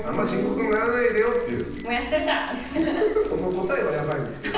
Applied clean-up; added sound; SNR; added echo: none; Fire; 16 dB; reverberation time 0.9 s.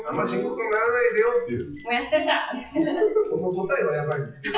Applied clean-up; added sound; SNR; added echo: classical method WPE with log-MMSE.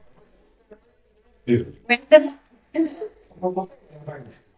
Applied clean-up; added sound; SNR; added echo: neural mask model DeepFilterNet 3.